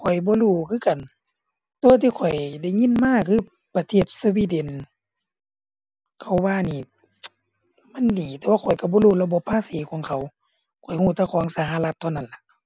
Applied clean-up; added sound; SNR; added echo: none; none; none; none.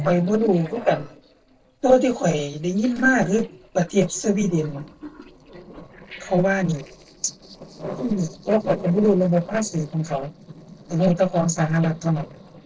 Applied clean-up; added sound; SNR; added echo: neural separator model SepFormer DNS4.